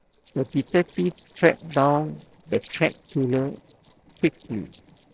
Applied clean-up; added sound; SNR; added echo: neural separator model SepFormer DNS4.